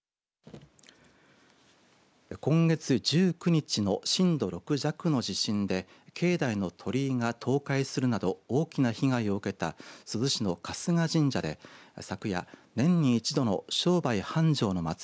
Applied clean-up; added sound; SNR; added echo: none; none; none; none.